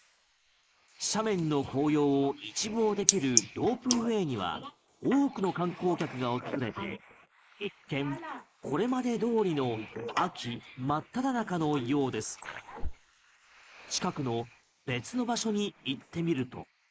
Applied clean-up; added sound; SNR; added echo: neural mask model Resemble Enhance denoiser.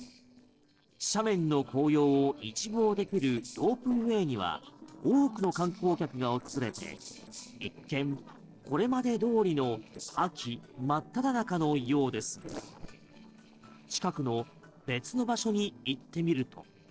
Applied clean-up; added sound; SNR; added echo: neural separator model SepFormer DNS4.